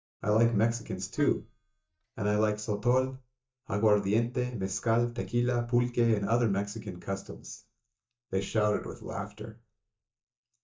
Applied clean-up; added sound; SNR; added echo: neural mask model DeepFilterNet 3.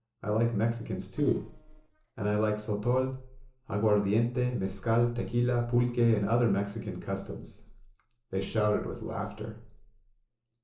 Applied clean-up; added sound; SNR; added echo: neural separator model SepFormer DNS4.